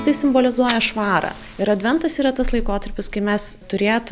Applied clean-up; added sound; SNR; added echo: none; Guitar + Fire; 10 dB; none.